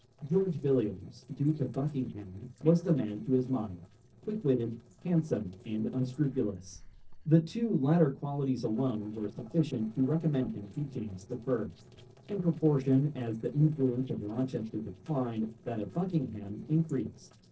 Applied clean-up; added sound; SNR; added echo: neural separator model SepFormer DNS4.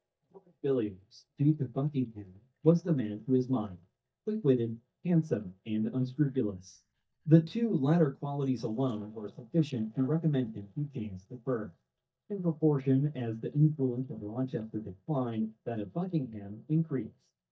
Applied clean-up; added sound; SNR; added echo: neural mask model DeepFilterNet 3.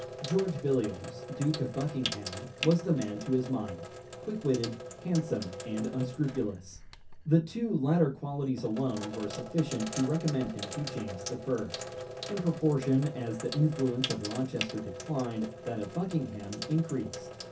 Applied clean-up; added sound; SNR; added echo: none; Sink (filling or washing); 10 dB; reverberation time 0.3 s.